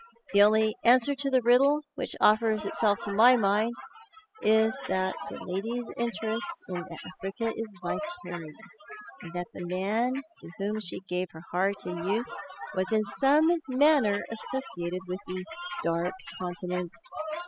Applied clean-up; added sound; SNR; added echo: classical method spectral subtraction.